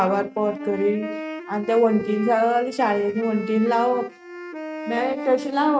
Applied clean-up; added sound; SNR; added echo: neural mask model RNNoise.